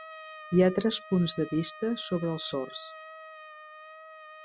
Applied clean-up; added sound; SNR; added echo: none; Trumpet; 16 dB; none.